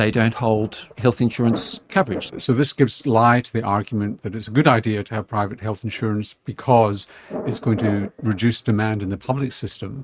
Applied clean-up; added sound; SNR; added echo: neural mask model RNNoise.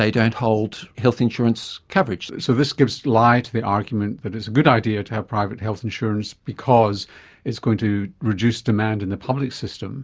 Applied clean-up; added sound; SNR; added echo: none; none; none; none.